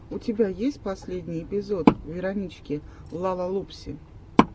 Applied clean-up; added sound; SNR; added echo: none; Wood; -1 dB; none.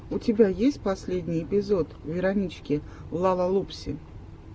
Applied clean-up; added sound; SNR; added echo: none; none; none; none.